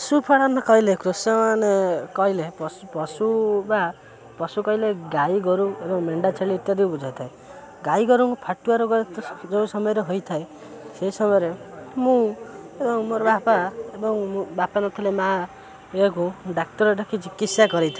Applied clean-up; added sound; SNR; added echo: none; none; none; none.